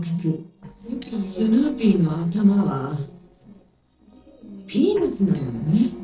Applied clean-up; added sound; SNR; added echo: neural separator model SepFormer DNS4.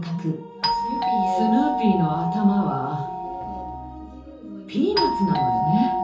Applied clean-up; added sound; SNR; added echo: none; Doorbell; 1 dB; reverberation time 0.6 s.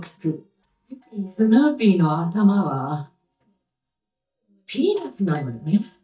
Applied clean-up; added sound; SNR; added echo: neural mask model DeepFilterNet 3.